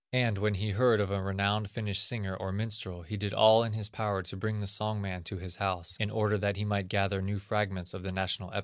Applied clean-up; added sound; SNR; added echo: none; none; none; none.